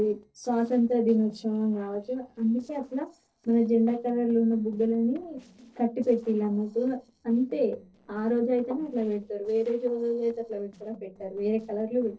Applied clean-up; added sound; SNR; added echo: neural separator model SepFormer DNS4.